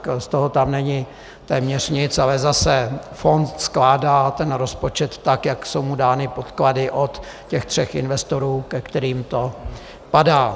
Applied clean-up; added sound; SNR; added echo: none; none; none; none.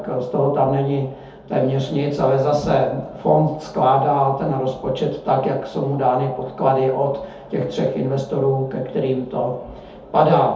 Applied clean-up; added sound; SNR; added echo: none; none; none; reverberation time 0.6 s.